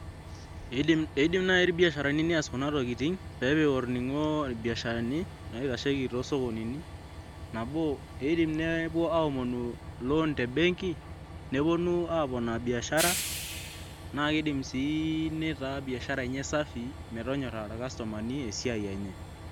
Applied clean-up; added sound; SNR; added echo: none; Train; 11 dB; none.